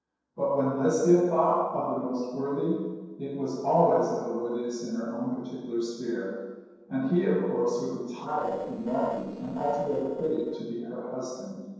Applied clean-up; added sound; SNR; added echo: neural separator model SepFormer DNS4.